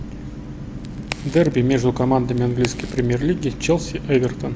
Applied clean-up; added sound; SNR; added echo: none; Crack; 16 dB; none.